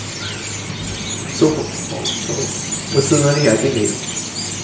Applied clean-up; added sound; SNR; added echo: none; Chirp, tweet; 4 dB; reverberation time 0.8 s.